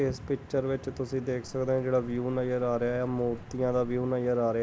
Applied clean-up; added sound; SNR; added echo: none; Livestock, farm animals, working animals; 20 dB; none.